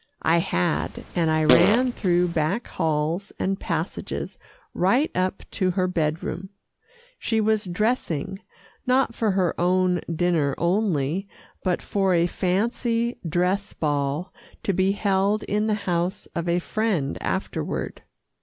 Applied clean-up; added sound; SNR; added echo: none; Fart; 2 dB; none.